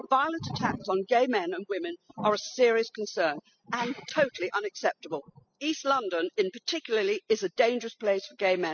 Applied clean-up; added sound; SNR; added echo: classical method spectral subtraction.